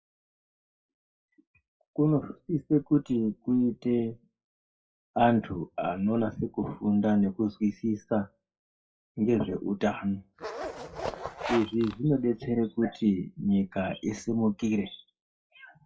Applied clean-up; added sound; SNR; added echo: classical method WPE with log-MMSE.